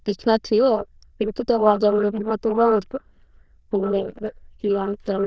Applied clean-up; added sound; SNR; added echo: neural diffusion model UNIVERSE++.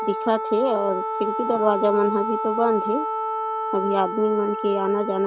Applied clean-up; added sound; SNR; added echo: none; Wind instrument, woodwind instrument; 4 dB; none.